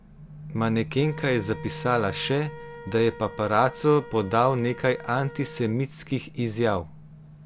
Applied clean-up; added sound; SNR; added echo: none; Wind instrument, woodwind instrument; 18 dB; none.